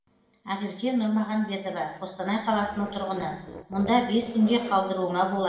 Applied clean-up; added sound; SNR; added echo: none; Zipper (clothing); 16 dB; reverberation time 1.0 s.